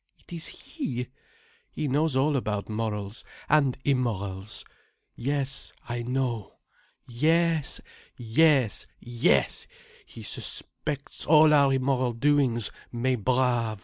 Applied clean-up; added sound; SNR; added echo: none; none; none; none.